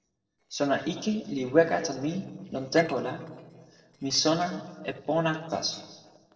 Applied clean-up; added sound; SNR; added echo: neural separator model SepFormer DNS4.